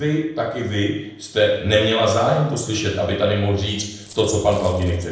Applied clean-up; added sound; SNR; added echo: neural separator model SepFormer DNS4.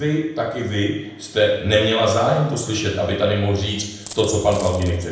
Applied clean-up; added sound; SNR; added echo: none; Coin (dropping); 18 dB; reverberation time 0.8 s.